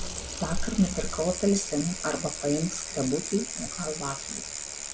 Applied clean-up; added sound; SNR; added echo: none; Bicycle; 4 dB; none.